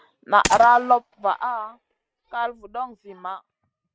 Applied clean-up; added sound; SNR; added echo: neural mask model RNNoise.